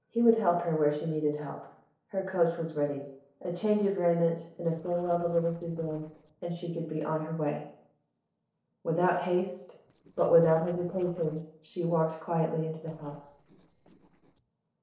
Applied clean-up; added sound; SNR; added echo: neural separator model SepFormer DNS4.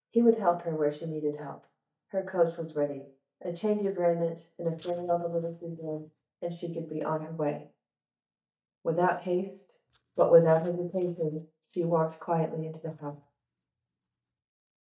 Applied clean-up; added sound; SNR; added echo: neural mask model DeepFilterNet 3.